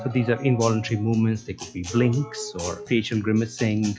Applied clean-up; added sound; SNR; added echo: classical method log-MMSE.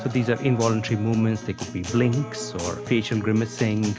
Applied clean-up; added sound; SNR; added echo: none; Acoustic guitar; 11 dB; none.